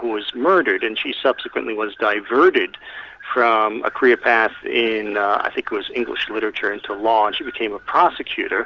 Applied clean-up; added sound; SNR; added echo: none; none; none; none.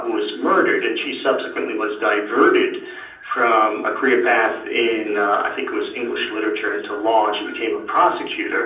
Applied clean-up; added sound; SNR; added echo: none; none; none; reverberation time 0.6 s.